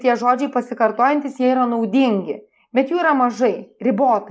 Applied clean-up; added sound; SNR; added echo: neural mask model Resemble Enhance denoiser.